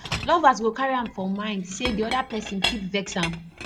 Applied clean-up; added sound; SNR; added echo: none; Chink, clink; 8 dB; none.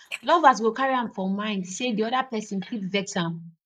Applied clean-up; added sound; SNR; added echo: neural mask model Resemble Enhance denoiser.